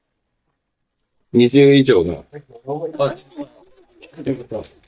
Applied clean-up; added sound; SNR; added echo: neural mask model DeepFilterNet 3.